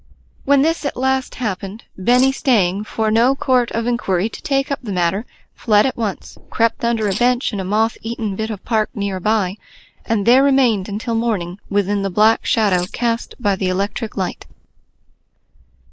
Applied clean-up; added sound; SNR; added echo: neural mask model Resemble Enhance denoiser.